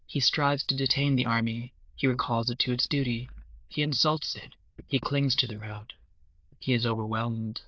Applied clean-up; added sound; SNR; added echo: neural diffusion model UNIVERSE++.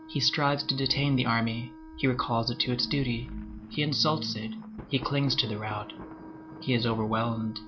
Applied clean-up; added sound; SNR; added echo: none; Thunder + Wind instrument, woodwind instrument; 16 dB; none.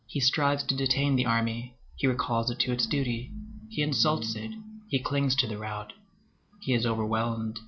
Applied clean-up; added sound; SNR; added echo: none; none; none; none.